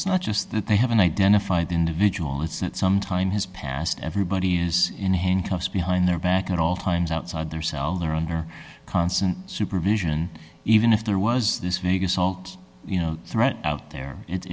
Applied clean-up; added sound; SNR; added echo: none; none; none; none.